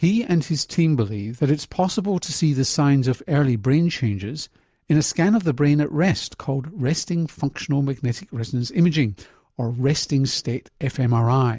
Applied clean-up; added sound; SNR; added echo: none; none; none; none.